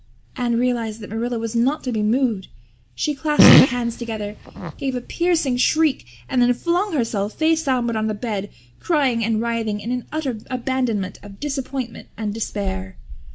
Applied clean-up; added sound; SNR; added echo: none; Fart; -4 dB; none.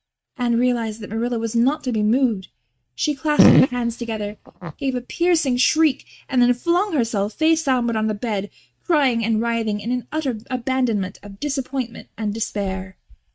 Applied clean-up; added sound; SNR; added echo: neural mask model RNNoise.